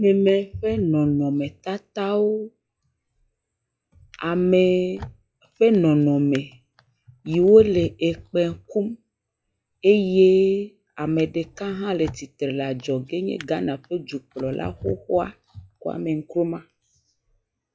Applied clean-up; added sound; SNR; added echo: classical method log-MMSE.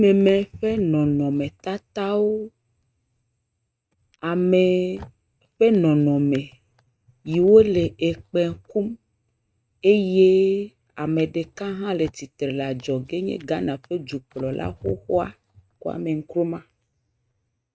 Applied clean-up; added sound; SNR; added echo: neural mask model RNNoise.